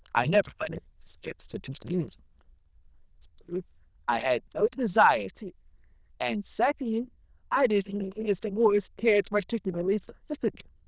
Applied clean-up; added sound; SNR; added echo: neural diffusion model UNIVERSE++.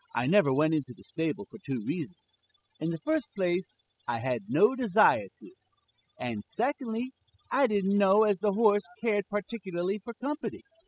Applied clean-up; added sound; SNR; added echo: classical method spectral subtraction.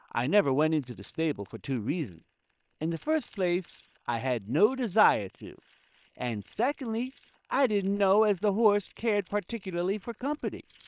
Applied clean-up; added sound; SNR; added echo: neural separator model SepFormer WHAM!.